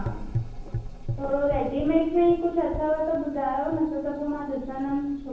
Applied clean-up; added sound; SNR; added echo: none; Gurgling / Engine; 9 dB; reverberation time 0.9 s.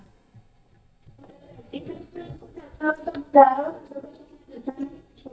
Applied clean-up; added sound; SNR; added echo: neural mask model DeepFilterNet 3.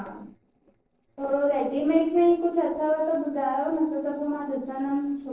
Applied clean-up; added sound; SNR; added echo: neural separator model SepFormer DNS4.